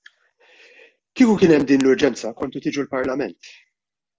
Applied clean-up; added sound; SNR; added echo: none; none; none; none.